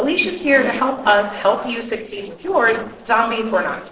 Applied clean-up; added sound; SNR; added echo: neural separator model SepFormer DNS4.